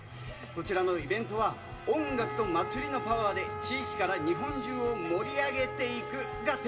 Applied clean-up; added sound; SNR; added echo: none; Wind instrument, woodwind instrument; 8 dB; reverberation time 2.5 s.